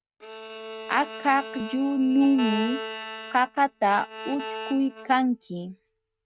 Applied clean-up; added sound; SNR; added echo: neural mask model RNNoise.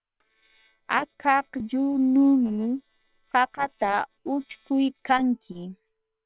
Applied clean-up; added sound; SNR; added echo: neural separator model SepFormer WHAM!.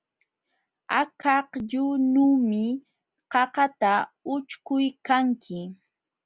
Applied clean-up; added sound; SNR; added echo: none; none; none; none.